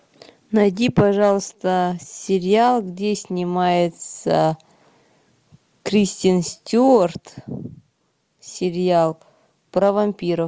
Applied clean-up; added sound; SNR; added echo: none; none; none; none.